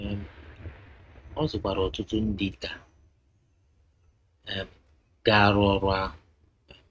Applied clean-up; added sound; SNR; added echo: neural mask model RNNoise.